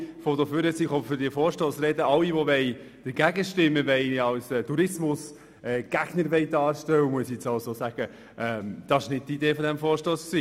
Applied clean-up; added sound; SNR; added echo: none; none; none; none.